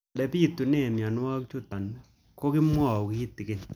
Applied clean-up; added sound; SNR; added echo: none; none; none; none.